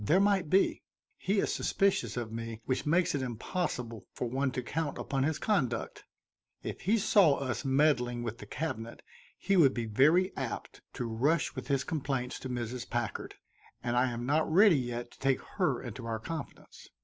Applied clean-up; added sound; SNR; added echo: none; none; none; none.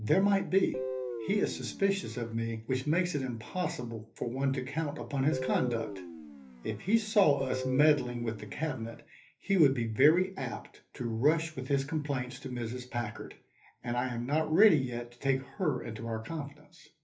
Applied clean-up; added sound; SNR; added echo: none; Guitar; 9 dB; reverberation time 0.3 s.